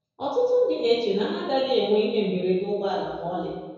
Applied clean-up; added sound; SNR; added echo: none; none; none; reverberation time 1.2 s.